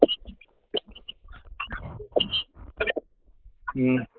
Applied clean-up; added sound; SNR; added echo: neural mask model Resemble Enhance denoiser.